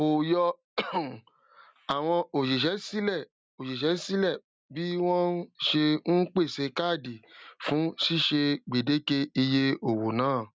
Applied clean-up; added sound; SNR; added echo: none; none; none; none.